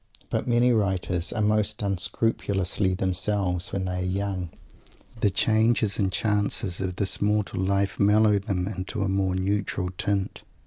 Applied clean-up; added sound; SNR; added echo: neural mask model Resemble Enhance denoiser.